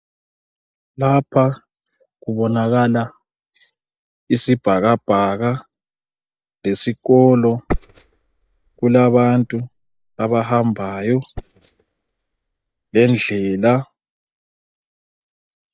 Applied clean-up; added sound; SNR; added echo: neural mask model DeepFilterNet 3.